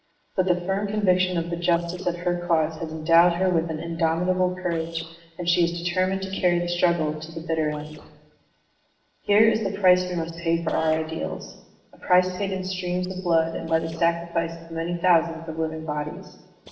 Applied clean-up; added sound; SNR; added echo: neural separator model SepFormer DNS4.